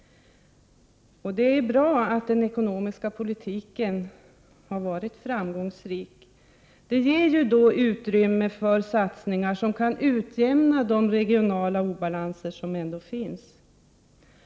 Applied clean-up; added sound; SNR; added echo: none; none; none; none.